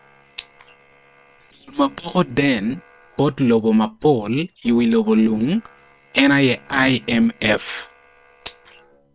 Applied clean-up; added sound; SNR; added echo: neural separator model SepFormer WHAM!.